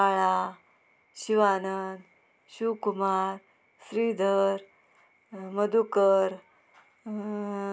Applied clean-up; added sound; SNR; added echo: none; none; none; none.